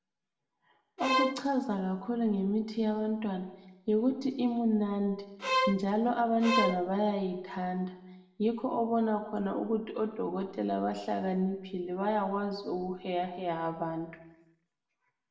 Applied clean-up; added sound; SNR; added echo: none; Bowed string instrument; 1 dB; reverberation time 0.8 s.